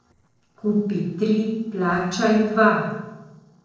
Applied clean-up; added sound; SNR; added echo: neural separator model SepFormer DNS4.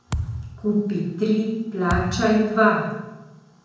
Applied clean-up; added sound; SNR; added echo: none; Thump, thud; 10 dB; reverberation time 0.9 s.